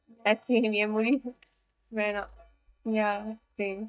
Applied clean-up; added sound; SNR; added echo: neural mask model DeepFilterNet 3.